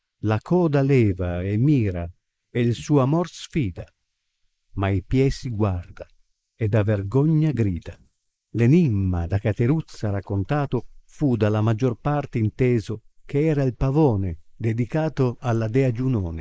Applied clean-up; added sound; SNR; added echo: neural mask model Resemble Enhance denoiser.